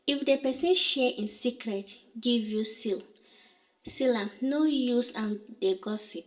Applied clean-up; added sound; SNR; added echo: none; none; none; reverberation time 0.4 s.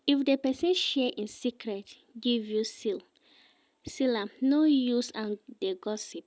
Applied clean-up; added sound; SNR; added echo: none; none; none; none.